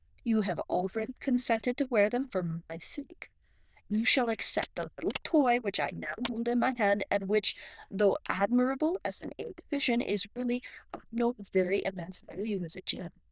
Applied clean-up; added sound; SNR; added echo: neural diffusion model UNIVERSE++.